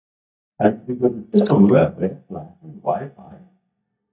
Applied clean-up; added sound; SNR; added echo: neural mask model DeepFilterNet 3.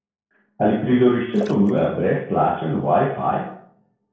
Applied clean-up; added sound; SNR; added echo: neural separator model SepFormer DNS4.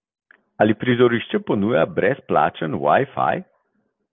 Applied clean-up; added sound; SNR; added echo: none; none; none; none.